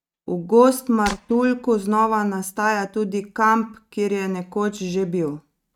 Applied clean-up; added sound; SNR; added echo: neural mask model RNNoise.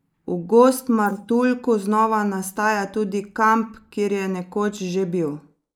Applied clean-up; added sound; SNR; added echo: neural mask model Resemble Enhance denoiser.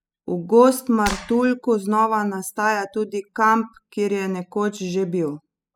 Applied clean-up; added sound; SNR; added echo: classical method spectral subtraction.